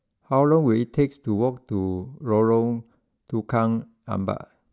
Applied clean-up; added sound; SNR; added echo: none; none; none; none.